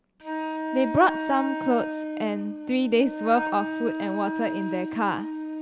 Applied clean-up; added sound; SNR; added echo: none; Wind instrument, woodwind instrument; 5 dB; none.